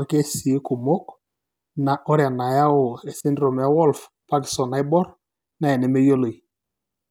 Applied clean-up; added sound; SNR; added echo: none; none; none; none.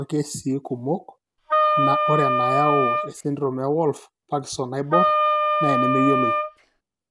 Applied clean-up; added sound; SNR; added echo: none; Wind instrument, woodwind instrument; -4 dB; none.